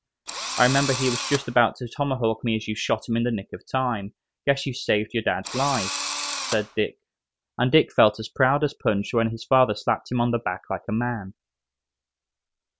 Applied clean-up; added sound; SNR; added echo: none; Engine / Drill; 6 dB; none.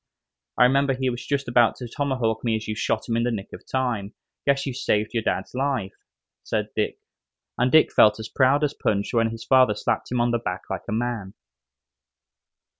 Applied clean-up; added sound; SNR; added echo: none; none; none; none.